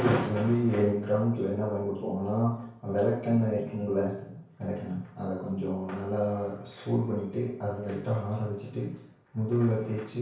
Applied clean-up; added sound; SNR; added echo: none; none; none; reverberation time 0.6 s.